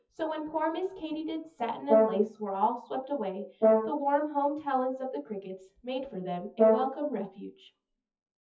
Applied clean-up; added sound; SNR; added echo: classical method WPE with log-MMSE.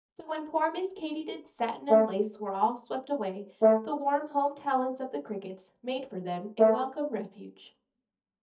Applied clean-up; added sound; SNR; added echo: neural mask model DeepFilterNet 3.